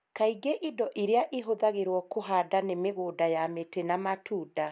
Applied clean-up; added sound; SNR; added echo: none; none; none; none.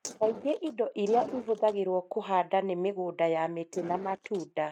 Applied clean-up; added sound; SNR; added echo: neural mask model RNNoise.